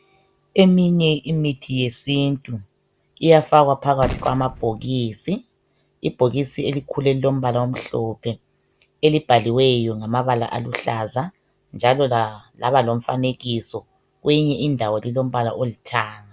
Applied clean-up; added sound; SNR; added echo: none; Gunshot, gunfire; 14 dB; none.